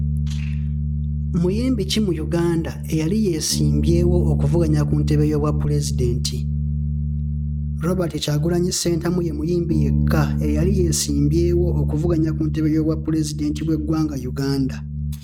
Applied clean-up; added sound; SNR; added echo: neural mask model RNNoise.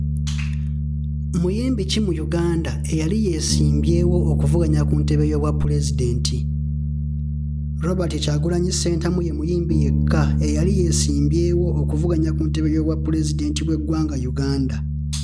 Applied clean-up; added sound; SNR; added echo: none; Bass guitar; -2 dB; none.